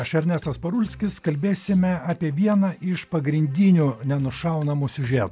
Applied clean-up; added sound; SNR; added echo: none; none; none; none.